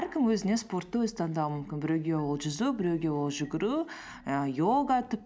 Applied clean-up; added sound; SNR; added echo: none; none; none; none.